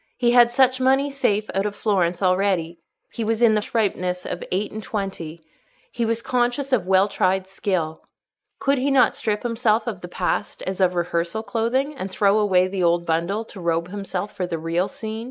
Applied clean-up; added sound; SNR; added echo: neural mask model Resemble Enhance denoiser.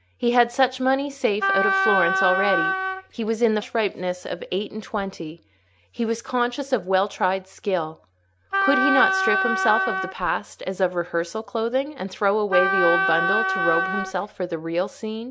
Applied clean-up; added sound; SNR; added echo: none; Wind instrument, woodwind instrument; -1 dB; none.